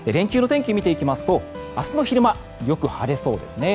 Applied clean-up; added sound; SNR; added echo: none; none; none; none.